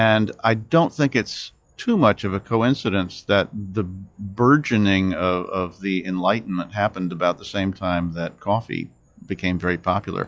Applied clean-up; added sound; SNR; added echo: classical method log-MMSE.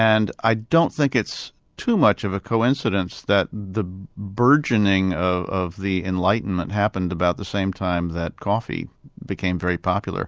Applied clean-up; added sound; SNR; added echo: none; none; none; none.